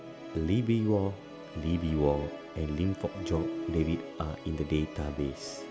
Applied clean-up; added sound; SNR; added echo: none; Musical instrument; 10 dB; none.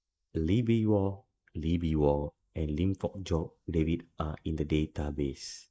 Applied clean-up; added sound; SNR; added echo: neural mask model Resemble Enhance denoiser.